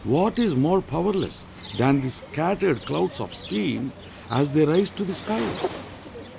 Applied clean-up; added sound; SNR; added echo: none; Cricket; 13 dB; none.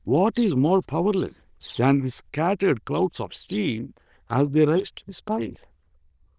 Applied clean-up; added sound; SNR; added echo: neural diffusion model UNIVERSE++.